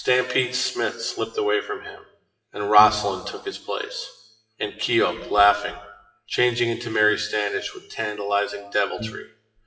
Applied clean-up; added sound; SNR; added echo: classical method WPE with log-MMSE.